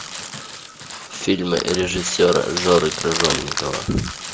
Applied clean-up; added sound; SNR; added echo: none; Crushing; 7 dB; none.